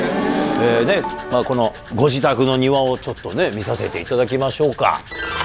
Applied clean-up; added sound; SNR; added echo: none; Domestic sounds, home sounds + Zipper (clothing); 18 dB; none.